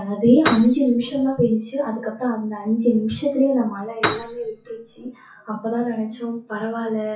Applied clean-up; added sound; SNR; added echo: classical method WPE with log-MMSE.